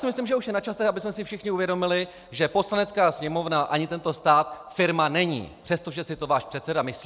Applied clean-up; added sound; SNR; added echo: none; none; none; none.